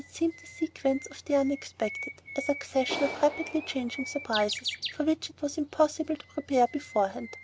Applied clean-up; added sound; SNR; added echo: none; Bird + Clapping; 11 dB; none.